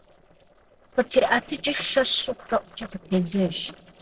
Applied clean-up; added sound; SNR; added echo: neural separator model SepFormer DNS4.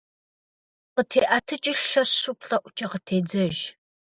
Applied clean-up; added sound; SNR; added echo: none; none; none; none.